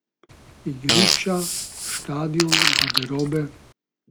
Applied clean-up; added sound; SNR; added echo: none; Fart; -3 dB; none.